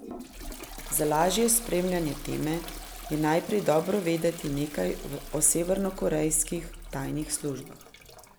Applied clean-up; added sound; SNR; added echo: none; Growling + Toilet flush; 13 dB; none.